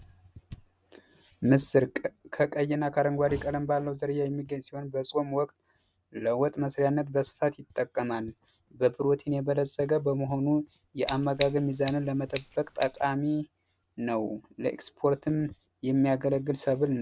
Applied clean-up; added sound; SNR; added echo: none; Scissors; 10 dB; none.